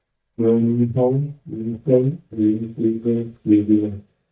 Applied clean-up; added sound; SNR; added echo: neural mask model DeepFilterNet 3.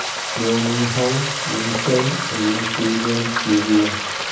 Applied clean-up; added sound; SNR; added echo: none; Frying (food); 3 dB; reverberation time 0.6 s.